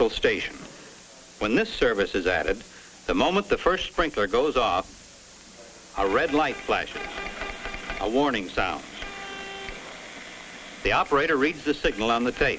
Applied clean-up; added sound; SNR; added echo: none; none; none; none.